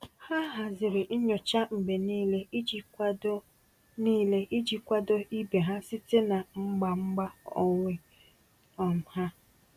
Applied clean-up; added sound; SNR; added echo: none; none; none; none.